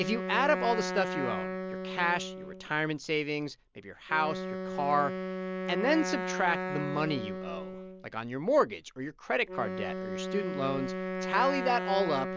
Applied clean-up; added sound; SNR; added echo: none; Wind instrument, woodwind instrument; 5 dB; none.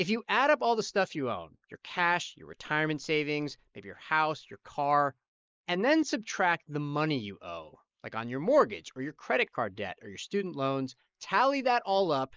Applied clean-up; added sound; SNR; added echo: neural mask model Resemble Enhance denoiser.